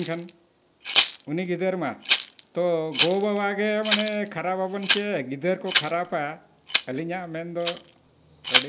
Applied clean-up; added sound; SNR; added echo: none; Rattle (instrument); 2 dB; none.